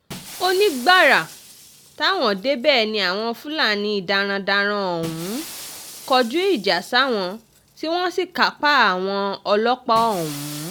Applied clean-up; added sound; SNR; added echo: none; Shatter; 19 dB; none.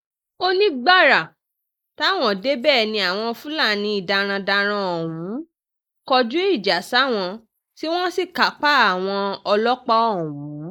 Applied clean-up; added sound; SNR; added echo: neural mask model Resemble Enhance denoiser.